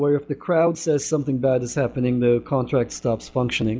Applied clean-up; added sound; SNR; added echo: none; none; none; none.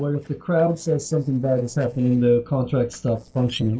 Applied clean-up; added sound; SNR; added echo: neural separator model SepFormer DNS4.